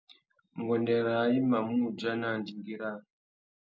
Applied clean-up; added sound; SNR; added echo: none; none; none; none.